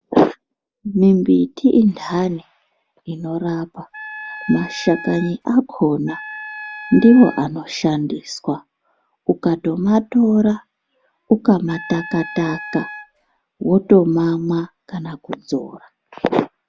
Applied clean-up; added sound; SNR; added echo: none; Wind instrument, woodwind instrument; 14 dB; none.